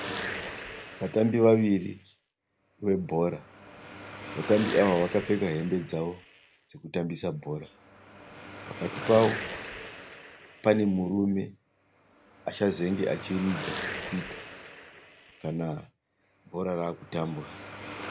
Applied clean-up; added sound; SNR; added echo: none; Car passing by / Traffic noise, roadway noise / Engine; 12 dB; none.